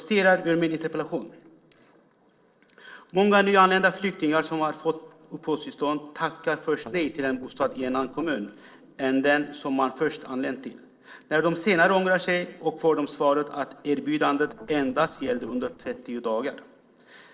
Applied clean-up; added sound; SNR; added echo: neural separator model SepFormer DNS4.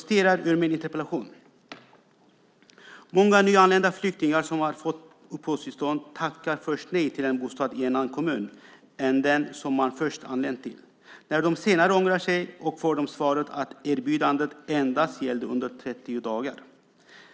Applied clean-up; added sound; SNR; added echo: none; none; none; none.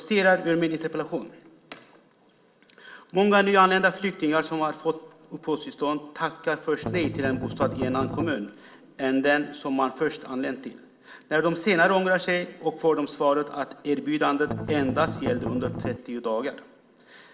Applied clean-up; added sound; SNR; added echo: none; Strum; 6 dB; reverberation time 1.1 s.